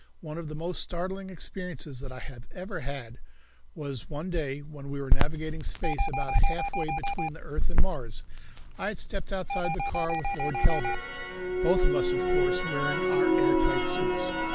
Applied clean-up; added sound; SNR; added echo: none; Alarm + Crackle; -3 dB; none.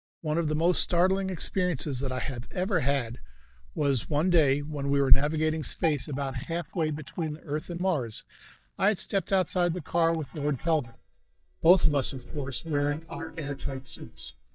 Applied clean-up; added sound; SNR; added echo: neural mask model DeepFilterNet 3.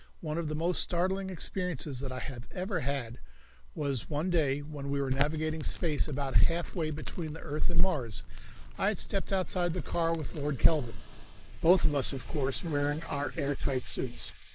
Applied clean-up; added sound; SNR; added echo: neural mask model Resemble Enhance denoiser.